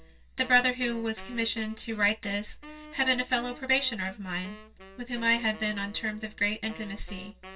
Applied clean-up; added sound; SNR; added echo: none; Wind instrument, woodwind instrument; 18 dB; reverberation time 0.1 s.